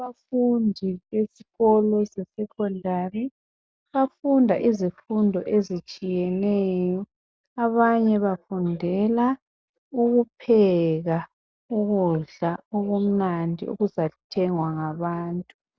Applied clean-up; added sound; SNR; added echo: none; none; none; none.